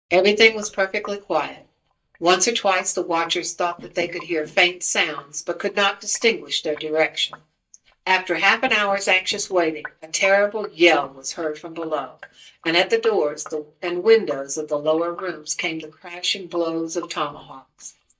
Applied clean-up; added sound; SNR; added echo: neural mask model DeepFilterNet 3.